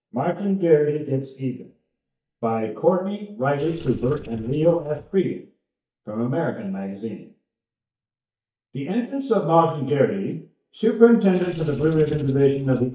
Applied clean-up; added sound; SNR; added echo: neural mask model DeepFilterNet 3.